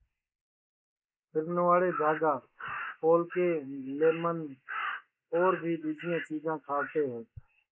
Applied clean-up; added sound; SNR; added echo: neural mask model Resemble Enhance denoiser.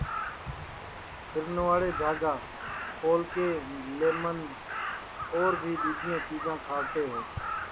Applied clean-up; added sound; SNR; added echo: none; Crow + Water; 5 dB; none.